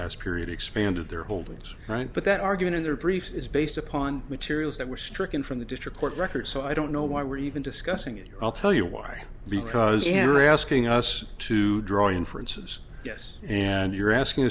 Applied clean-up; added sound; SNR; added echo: none; Engine; 20 dB; none.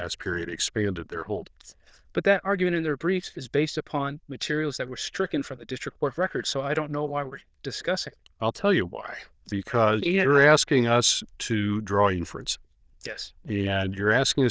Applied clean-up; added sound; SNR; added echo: neural diffusion model UNIVERSE++.